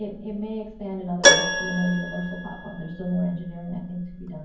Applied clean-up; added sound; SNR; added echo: none; Keyboard (musical); -4 dB; reverberation time 0.9 s.